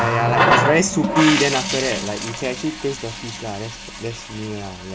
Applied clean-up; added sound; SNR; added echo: none; Water tap, faucet; 0 dB; none.